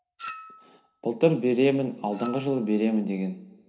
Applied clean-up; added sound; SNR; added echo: none; Chink, clink; 19 dB; reverberation time 2.8 s.